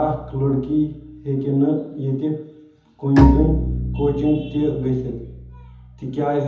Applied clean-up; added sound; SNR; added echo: none; Bowed string instrument; 4 dB; reverberation time 1.3 s.